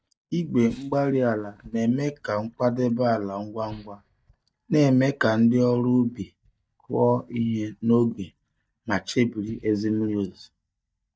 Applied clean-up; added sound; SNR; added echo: neural mask model DeepFilterNet 3.